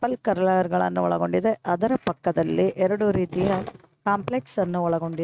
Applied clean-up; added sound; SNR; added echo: neural mask model RNNoise.